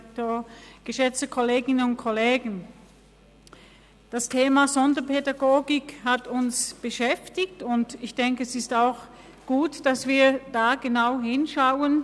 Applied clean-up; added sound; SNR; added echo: none; none; none; none.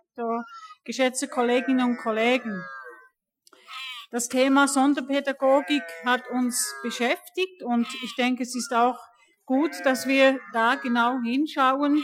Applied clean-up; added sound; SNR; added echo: classical method Wiener filter.